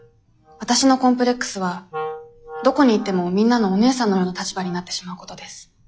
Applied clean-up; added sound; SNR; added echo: classical method log-MMSE.